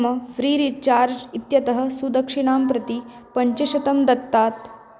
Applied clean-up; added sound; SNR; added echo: none; none; none; none.